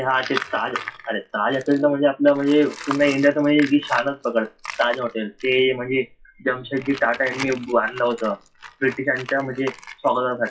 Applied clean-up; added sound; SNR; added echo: classical method WPE with log-MMSE.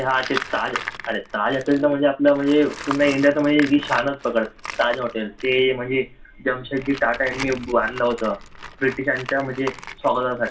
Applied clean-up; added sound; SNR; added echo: none; Tools; 13 dB; reverberation time 0.2 s.